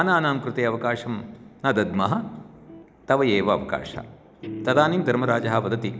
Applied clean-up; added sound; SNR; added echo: none; Guitar; 15 dB; none.